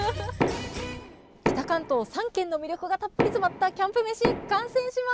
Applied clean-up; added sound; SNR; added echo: none; Knock; 4 dB; none.